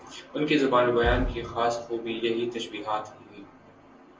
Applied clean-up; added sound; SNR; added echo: none; Fireworks; 9 dB; reverberation time 0.2 s.